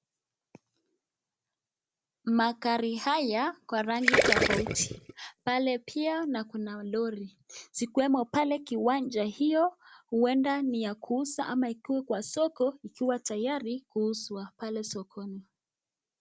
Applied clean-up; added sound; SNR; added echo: none; Gurgling; -2 dB; none.